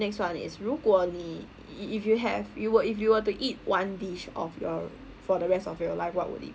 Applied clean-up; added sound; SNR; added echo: none; none; none; none.